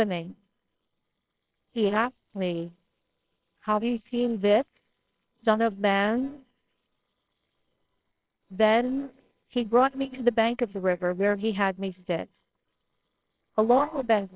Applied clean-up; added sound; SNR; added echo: neural separator model SepFormer WHAMR!.